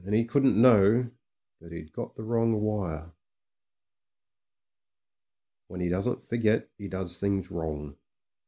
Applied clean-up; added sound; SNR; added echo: none; none; none; none.